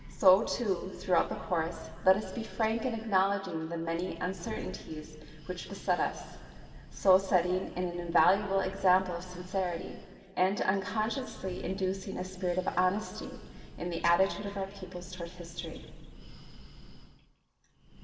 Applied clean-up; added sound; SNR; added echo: none; Breathing; 15 dB; reverberation time 1.9 s.